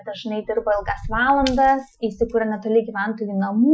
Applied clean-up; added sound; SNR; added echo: classical method Wiener filter.